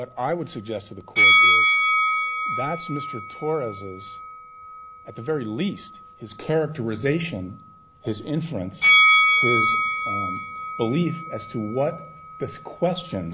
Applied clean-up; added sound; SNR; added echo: none; Bell; -5 dB; none.